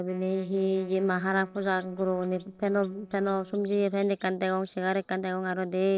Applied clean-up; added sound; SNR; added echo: neural separator model SepFormer DNS4.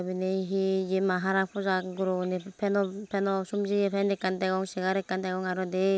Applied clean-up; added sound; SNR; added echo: none; none; none; none.